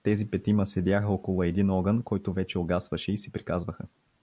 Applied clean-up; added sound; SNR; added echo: none; none; none; none.